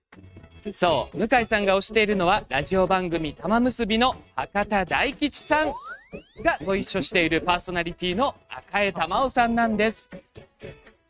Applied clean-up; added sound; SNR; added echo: neural mask model RNNoise.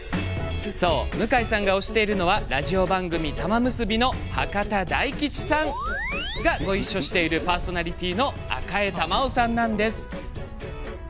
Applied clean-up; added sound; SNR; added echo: none; Wind; 9 dB; none.